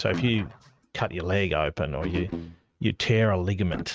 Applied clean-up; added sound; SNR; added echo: neural mask model RNNoise.